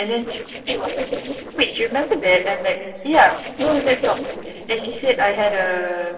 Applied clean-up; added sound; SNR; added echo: neural separator model SepFormer DNS4.